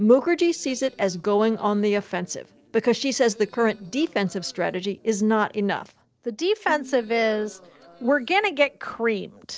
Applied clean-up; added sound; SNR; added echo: neural separator model SepFormer DNS4.